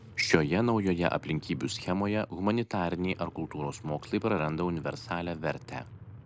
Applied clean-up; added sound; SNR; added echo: none; Truck; 18 dB; none.